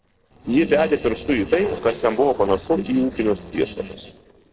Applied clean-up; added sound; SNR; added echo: neural separator model SepFormer DNS4.